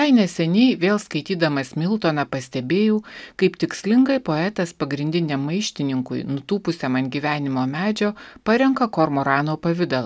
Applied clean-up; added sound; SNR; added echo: none; none; none; none.